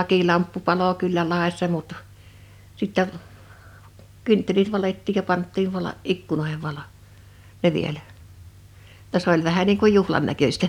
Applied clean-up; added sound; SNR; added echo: none; none; none; none.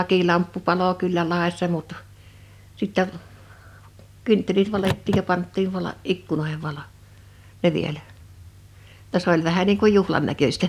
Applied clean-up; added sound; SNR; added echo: none; Car; 10 dB; none.